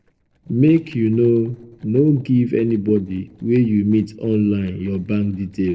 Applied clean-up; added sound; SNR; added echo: neural separator model SepFormer DNS4.